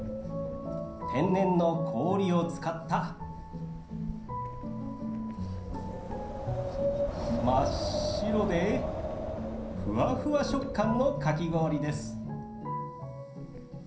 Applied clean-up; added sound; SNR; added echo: none; Wind; 6 dB; reverberation time 0.6 s.